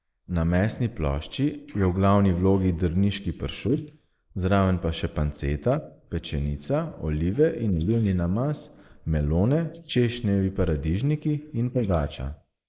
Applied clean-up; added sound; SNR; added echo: neural mask model Resemble Enhance denoiser.